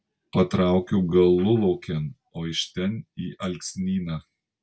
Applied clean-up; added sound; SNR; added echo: none; none; none; none.